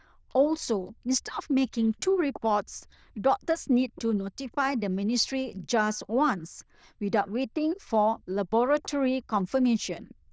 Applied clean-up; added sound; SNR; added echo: neural diffusion model UNIVERSE++.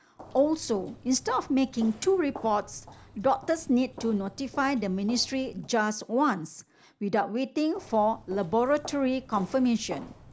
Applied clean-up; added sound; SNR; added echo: none; Walk, footsteps; 20 dB; none.